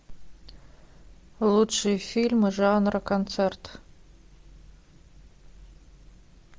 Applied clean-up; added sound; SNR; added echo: none; none; none; none.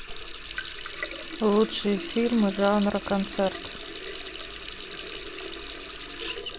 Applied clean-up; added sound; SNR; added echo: none; Water tap, faucet; 6 dB; none.